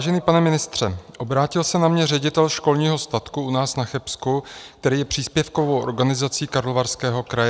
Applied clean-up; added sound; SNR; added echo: none; none; none; none.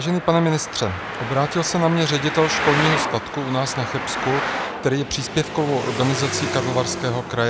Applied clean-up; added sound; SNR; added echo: none; Traffic noise, roadway noise; 5 dB; none.